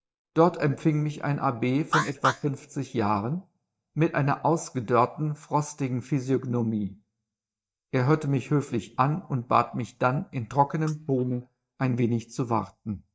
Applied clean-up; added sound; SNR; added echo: neural mask model DeepFilterNet 3.